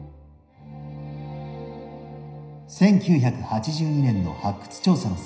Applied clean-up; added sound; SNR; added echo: none; none; none; reverberation time 0.9 s.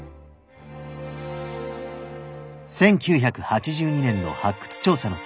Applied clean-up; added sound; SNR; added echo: none; none; none; none.